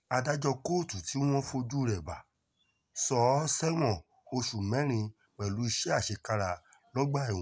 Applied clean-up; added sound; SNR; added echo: none; none; none; none.